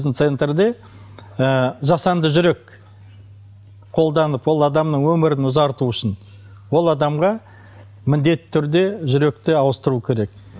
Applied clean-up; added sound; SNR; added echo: none; none; none; none.